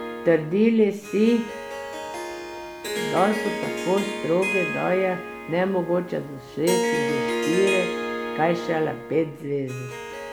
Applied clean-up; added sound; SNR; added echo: none; Harp; 5 dB; none.